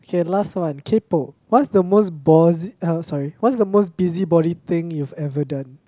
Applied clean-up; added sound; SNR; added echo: none; none; none; none.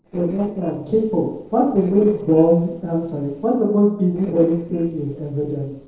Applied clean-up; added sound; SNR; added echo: neural separator model SepFormer DNS4.